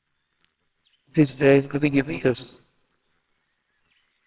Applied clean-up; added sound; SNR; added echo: neural separator model SepFormer WHAMR!.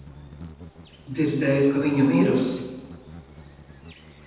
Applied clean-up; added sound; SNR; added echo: none; Insect; 20 dB; reverberation time 1.1 s.